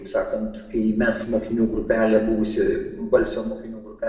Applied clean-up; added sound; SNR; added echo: neural separator model SepFormer DNS4.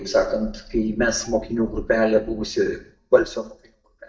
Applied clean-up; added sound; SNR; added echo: neural mask model DeepFilterNet 3.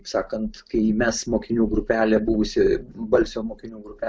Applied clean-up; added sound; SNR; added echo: none; none; none; none.